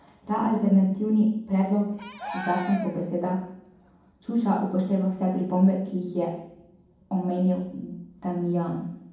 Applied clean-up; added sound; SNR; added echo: none; Cheering; 13 dB; reverberation time 1.2 s.